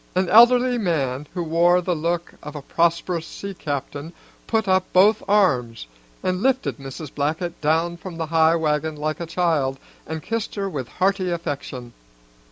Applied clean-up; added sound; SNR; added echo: none; none; none; none.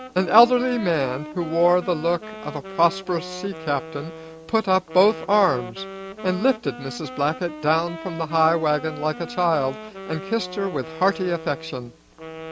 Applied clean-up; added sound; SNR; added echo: none; Wind instrument, woodwind instrument; 14 dB; none.